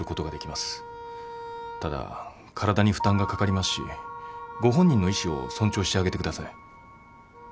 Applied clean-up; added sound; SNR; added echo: none; Wind instrument, woodwind instrument; 15 dB; none.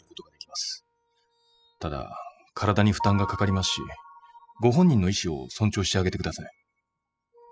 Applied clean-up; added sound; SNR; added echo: classical method spectral subtraction.